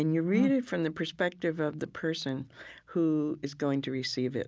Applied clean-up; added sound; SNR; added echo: none; none; none; none.